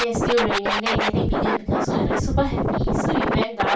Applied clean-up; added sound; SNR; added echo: none; Scratching (performance technique); -5 dB; reverberation time 0.2 s.